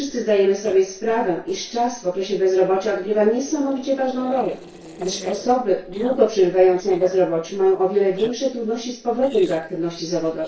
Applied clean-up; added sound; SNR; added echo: neural separator model SepFormer DNS4.